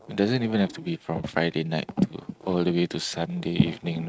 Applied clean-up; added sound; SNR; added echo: neural mask model RNNoise.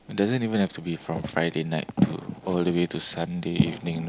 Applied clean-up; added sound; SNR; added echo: none; none; none; none.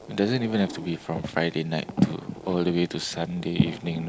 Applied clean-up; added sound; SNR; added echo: none; Zipper (clothing); 18 dB; none.